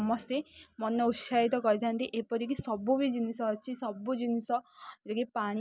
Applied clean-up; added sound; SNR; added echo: none; none; none; none.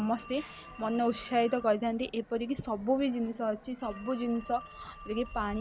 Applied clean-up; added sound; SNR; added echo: none; Telephone; 16 dB; none.